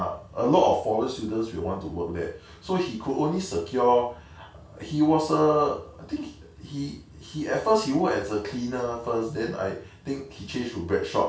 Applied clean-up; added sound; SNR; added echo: none; none; none; reverberation time 0.3 s.